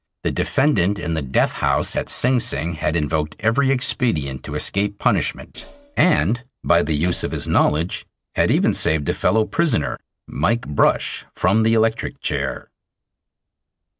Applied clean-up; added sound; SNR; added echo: neural separator model SepFormer DNS4.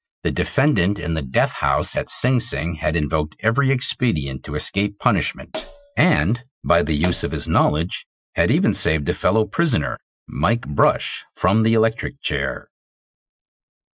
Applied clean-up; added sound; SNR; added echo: classical method Wiener filter.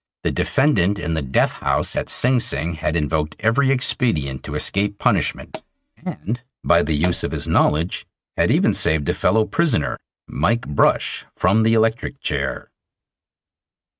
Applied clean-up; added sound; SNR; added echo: neural mask model RNNoise.